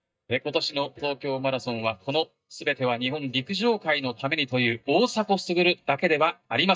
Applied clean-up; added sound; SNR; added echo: neural mask model DeepFilterNet 3.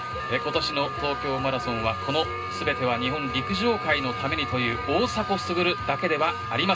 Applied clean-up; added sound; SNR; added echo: none; Alarm; 7 dB; reverberation time 0.2 s.